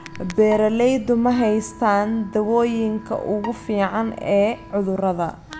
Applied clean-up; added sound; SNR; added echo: none; Wind instrument, woodwind instrument + Bowed string instrument; 20 dB; none.